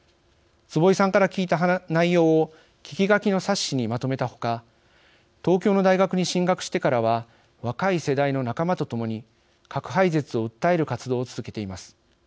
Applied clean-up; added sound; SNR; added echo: none; none; none; none.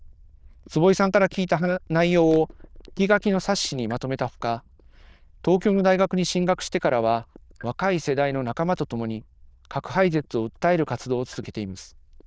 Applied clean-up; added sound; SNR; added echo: neural diffusion model UNIVERSE++.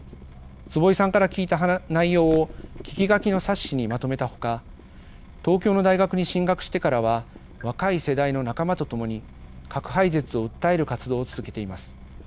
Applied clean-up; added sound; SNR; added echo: none; Drip / Water tap, faucet; 17 dB; none.